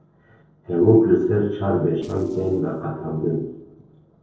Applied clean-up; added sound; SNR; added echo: neural separator model SepFormer DNS4.